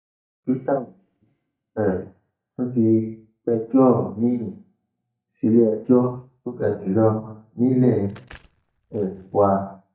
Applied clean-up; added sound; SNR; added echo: neural mask model DeepFilterNet 3.